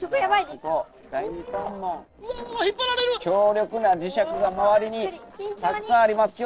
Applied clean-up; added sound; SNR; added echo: neural separator model SepFormer DNS4.